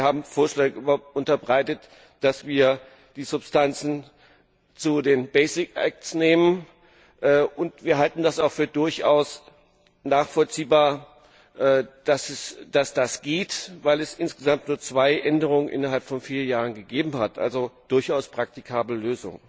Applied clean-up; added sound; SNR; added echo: none; none; none; none.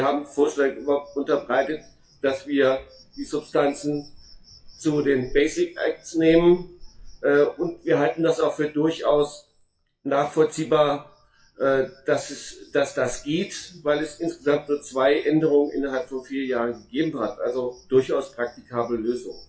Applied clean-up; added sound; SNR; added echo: classical method WPE with log-MMSE.